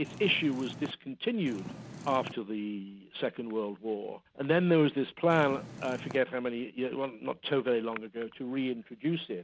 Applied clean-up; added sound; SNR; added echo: none; Purr; 12 dB; none.